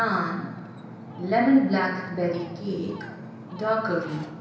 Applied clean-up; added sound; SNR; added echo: none; Ocean; 14 dB; reverberation time 0.9 s.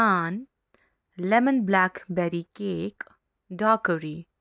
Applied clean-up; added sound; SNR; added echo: none; none; none; none.